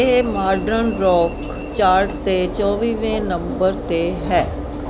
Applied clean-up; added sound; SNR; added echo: none; Alarm / Engine / Train; 7 dB; none.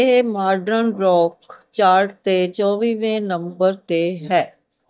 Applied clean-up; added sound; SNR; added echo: neural mask model DeepFilterNet 3.